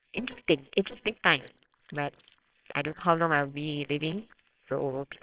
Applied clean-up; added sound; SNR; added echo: neural separator model SepFormer WHAMR!.